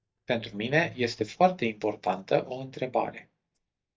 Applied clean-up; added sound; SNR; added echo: neural mask model DeepFilterNet 3.